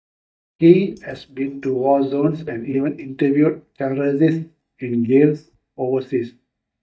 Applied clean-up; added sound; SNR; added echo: neural mask model DeepFilterNet 3.